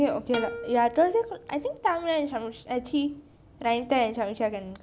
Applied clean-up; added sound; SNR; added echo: none; Plucked string instrument; 13 dB; none.